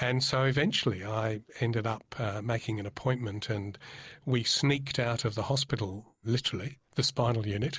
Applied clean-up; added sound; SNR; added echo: neural mask model Resemble Enhance denoiser.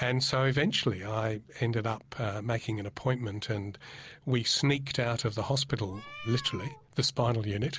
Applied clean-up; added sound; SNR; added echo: none; Meow; 16 dB; none.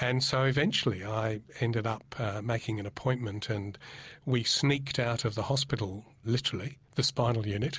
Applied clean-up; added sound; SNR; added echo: none; none; none; none.